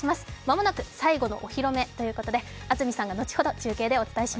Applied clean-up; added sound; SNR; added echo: none; none; none; none.